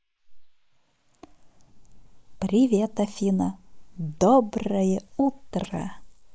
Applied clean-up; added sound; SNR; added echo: neural mask model Resemble Enhance denoiser.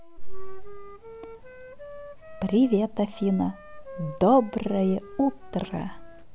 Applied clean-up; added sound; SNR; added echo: none; Wind instrument, woodwind instrument; 19 dB; none.